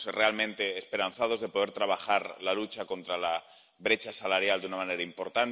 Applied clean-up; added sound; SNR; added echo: none; none; none; none.